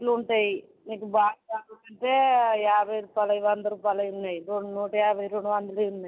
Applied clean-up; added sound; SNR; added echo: none; none; none; none.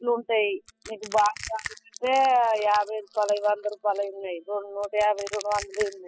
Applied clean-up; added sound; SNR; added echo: classical method spectral subtraction.